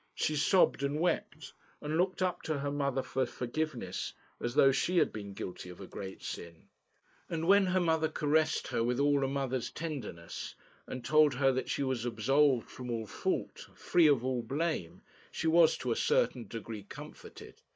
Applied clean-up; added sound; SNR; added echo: neural mask model Resemble Enhance denoiser.